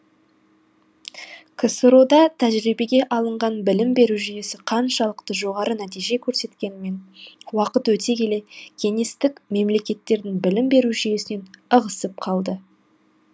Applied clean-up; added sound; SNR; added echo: none; none; none; none.